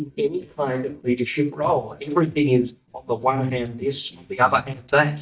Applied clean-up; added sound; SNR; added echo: neural mask model DeepFilterNet 3.